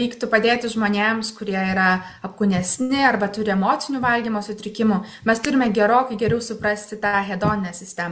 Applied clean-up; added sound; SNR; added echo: none; none; none; none.